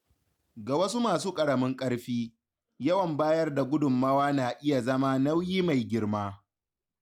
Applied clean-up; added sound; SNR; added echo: none; none; none; none.